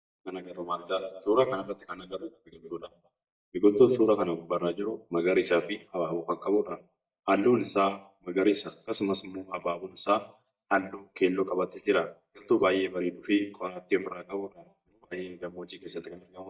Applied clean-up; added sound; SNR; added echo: neural mask model DeepFilterNet 3.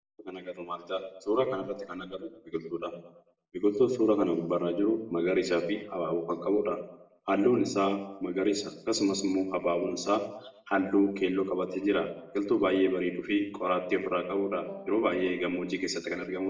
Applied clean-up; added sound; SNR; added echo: none; Wind instrument, woodwind instrument; 18 dB; reverberation time 0.7 s.